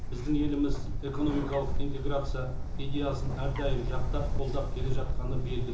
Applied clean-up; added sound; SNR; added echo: none; Bird; -4 dB; reverberation time 0.6 s.